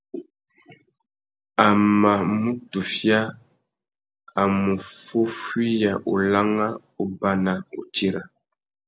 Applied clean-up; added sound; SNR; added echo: none; none; none; none.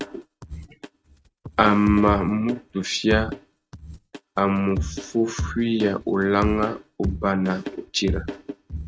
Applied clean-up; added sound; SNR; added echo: neural mask model RNNoise.